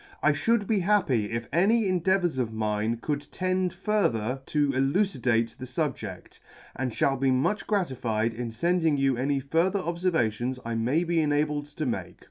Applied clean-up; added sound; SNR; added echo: none; none; none; none.